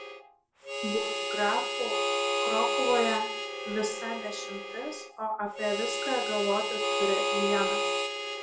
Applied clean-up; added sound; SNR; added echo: none; Harmonica; -1 dB; reverberation time 0.3 s.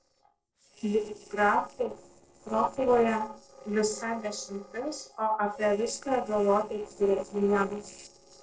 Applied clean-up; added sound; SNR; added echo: neural separator model SepFormer DNS4.